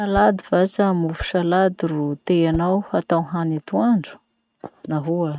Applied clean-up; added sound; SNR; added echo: neural mask model RNNoise.